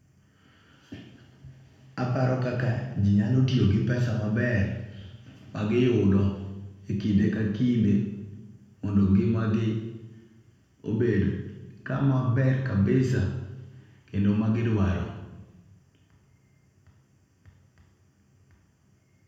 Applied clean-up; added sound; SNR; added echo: none; none; none; reverberation time 1.0 s.